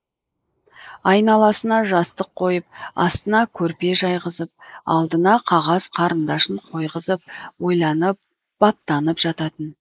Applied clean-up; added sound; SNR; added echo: neural mask model Resemble Enhance denoiser.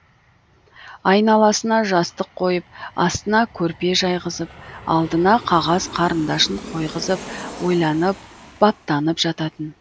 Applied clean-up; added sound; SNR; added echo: none; Aircraft; 18 dB; none.